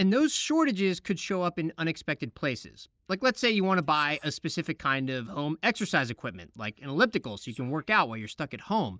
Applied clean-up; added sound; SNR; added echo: neural mask model Resemble Enhance denoiser.